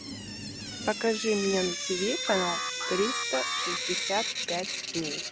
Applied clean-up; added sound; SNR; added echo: none; Alarm + Drip / Sink (filling or washing); 2 dB; none.